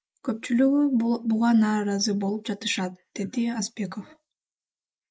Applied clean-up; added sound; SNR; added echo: neural mask model Resemble Enhance denoiser.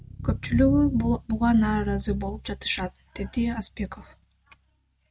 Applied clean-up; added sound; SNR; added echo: neural mask model RNNoise.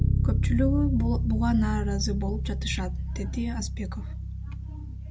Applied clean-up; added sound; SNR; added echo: none; Bass guitar; -3 dB; none.